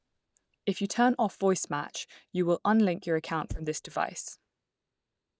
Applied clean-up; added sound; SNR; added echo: neural mask model DeepFilterNet 3.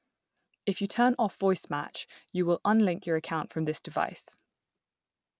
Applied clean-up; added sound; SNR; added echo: none; none; none; none.